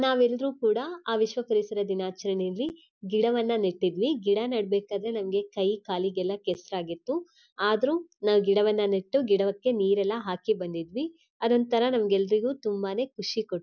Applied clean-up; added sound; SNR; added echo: none; none; none; none.